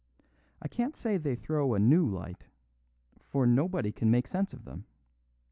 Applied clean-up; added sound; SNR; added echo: none; none; none; none.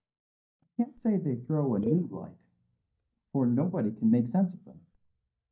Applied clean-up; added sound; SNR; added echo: neural mask model DeepFilterNet 3.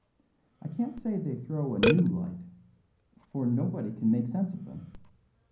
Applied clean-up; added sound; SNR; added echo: none; Burping, eructation; 6 dB; reverberation time 0.6 s.